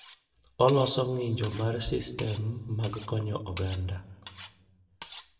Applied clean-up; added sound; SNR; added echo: none; Cutlery, silverware; 12 dB; reverberation time 1.1 s.